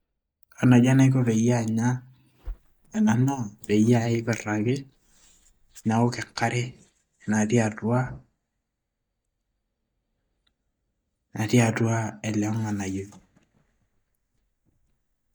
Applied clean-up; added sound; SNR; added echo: neural mask model DeepFilterNet 3.